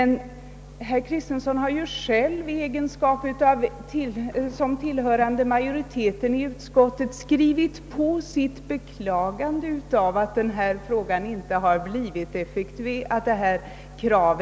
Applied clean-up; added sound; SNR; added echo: none; none; none; none.